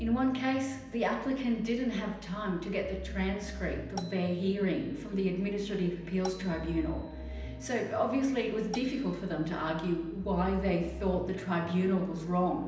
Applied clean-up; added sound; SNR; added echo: none; Marimba, xylophone; 20 dB; reverberation time 0.9 s.